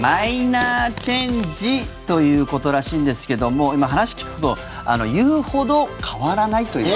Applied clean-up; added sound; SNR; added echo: none; Fart; 15 dB; none.